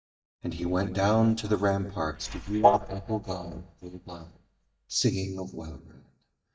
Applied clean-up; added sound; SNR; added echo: neural mask model DeepFilterNet 3.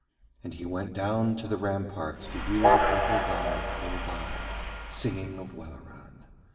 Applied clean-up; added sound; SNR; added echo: none; Train; -4 dB; reverberation time 2.2 s.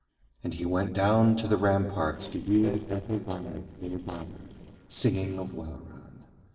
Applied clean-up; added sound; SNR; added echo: neural separator model SepFormer DNS4.